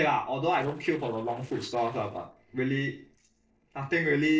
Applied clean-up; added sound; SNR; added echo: neural separator model SepFormer DNS4.